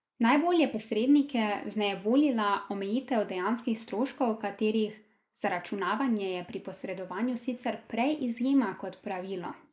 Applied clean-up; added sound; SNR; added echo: neural mask model Resemble Enhance denoiser.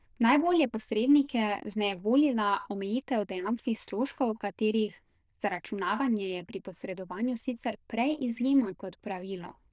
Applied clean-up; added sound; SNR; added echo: neural diffusion model UNIVERSE++.